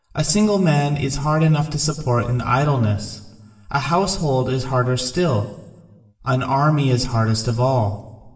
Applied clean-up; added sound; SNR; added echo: none; none; none; reverberation time 1.0 s.